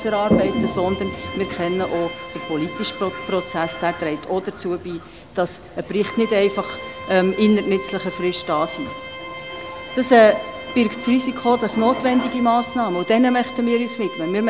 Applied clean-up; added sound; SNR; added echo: none; Organ + Toilet flush; 9 dB; none.